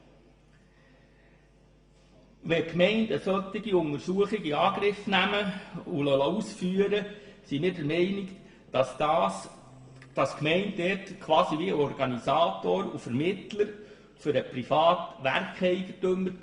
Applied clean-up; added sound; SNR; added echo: none; none; none; reverberation time 0.8 s.